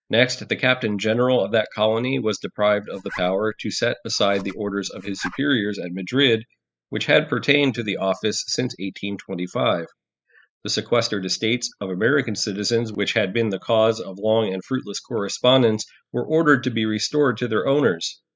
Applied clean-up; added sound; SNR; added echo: classical method spectral subtraction.